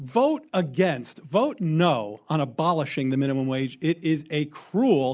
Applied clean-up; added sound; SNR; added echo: none; none; none; none.